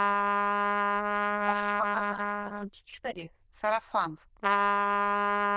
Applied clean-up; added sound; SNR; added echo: neural diffusion model UNIVERSE++.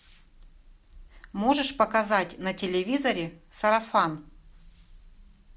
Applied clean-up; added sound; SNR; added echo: none; none; none; none.